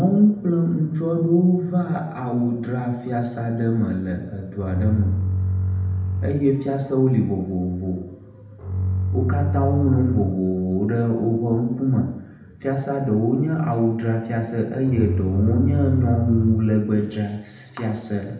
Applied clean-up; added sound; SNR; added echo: none; Bowed string instrument; 2 dB; reverberation time 0.8 s.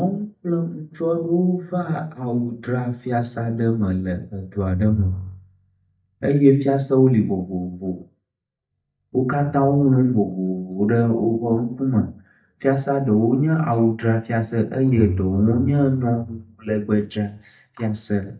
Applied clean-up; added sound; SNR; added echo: neural mask model DeepFilterNet 3.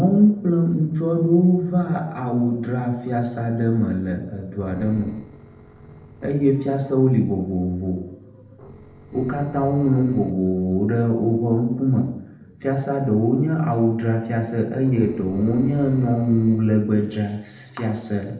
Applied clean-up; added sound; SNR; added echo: neural separator model SepFormer DNS4.